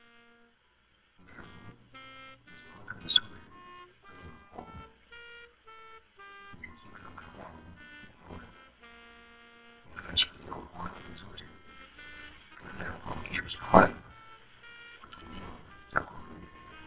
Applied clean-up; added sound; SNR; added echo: neural separator model SepFormer WHAMR!.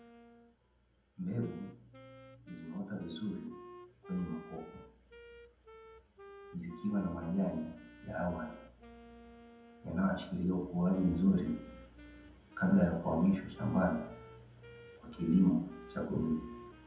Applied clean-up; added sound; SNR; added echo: none; Wind instrument, woodwind instrument; 19 dB; reverberation time 0.7 s.